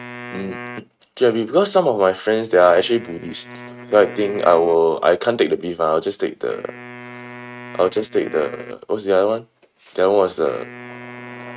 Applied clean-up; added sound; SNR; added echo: neural mask model RNNoise.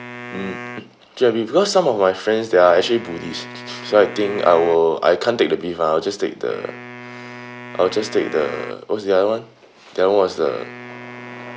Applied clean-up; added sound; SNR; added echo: none; Wind instrument, woodwind instrument; 17 dB; none.